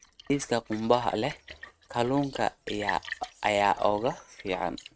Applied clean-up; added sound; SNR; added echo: neural mask model RNNoise.